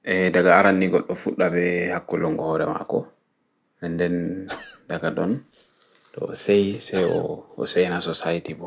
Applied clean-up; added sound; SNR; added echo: none; Sneeze / Cough; 19 dB; none.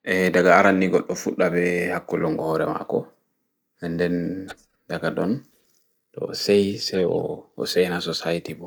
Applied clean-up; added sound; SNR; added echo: neural mask model DeepFilterNet 3.